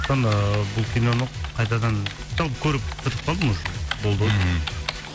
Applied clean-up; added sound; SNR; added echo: none; Typing; 11 dB; none.